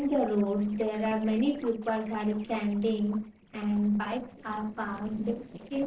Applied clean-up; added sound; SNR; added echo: neural separator model SepFormer DNS4.